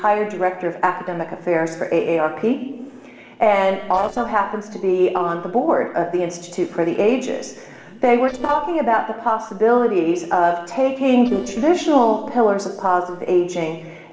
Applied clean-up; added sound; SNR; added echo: neural separator model SepFormer DNS4.